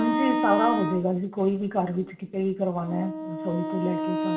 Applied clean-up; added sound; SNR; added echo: none; Wind instrument, woodwind instrument; 3 dB; reverberation time 0.4 s.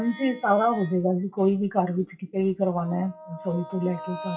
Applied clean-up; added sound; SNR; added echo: classical method WPE with log-MMSE.